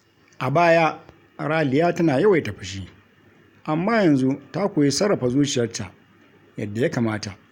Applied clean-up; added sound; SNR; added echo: none; none; none; none.